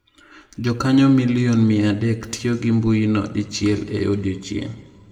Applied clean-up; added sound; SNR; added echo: none; none; none; reverberation time 1.1 s.